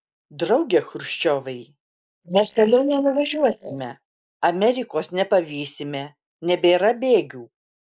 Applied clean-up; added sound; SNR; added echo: neural mask model Resemble Enhance denoiser.